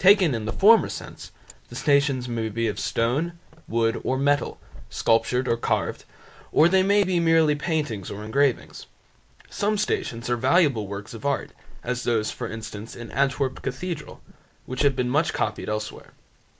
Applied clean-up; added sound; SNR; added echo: neural mask model Resemble Enhance denoiser.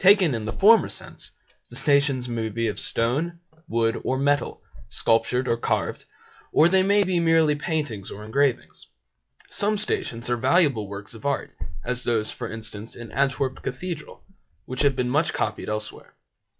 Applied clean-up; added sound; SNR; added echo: classical method log-MMSE.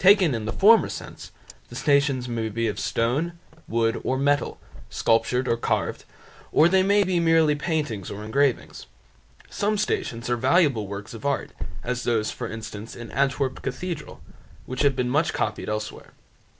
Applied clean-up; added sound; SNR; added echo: none; Wind; 13 dB; none.